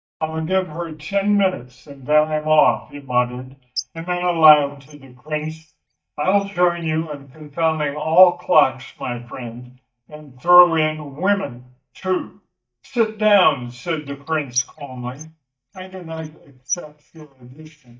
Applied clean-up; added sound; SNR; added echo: neural mask model DeepFilterNet 3.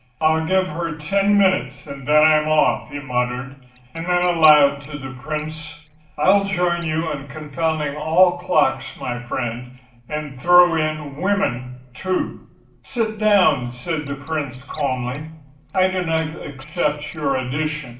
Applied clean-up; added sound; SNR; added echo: neural separator model SepFormer DNS4.